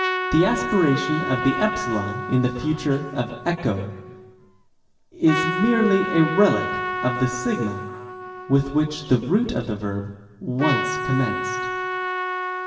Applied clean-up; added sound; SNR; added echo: none; Trumpet; 5 dB; reverberation time 1.2 s.